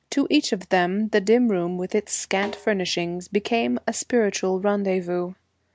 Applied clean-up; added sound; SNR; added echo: none; Snare drum; 17 dB; none.